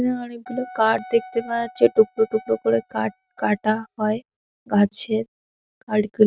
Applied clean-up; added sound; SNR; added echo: neural mask model RNNoise.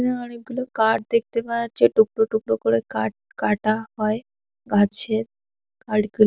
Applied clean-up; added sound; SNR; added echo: none; none; none; none.